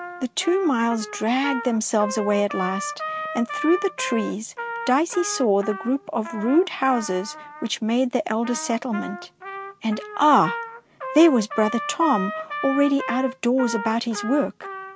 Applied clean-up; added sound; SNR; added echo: none; Trumpet; 10 dB; none.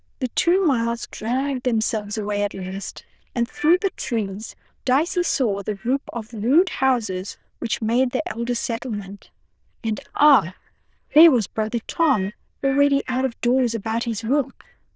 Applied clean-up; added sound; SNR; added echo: neural diffusion model UNIVERSE++.